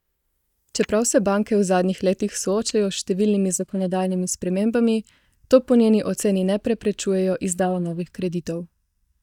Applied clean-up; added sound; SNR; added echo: neural mask model DeepFilterNet 3.